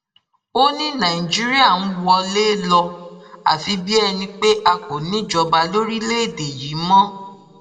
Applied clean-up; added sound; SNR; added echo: none; none; none; reverberation time 0.6 s.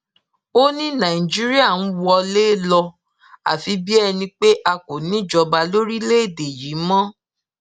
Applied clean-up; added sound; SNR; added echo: none; none; none; none.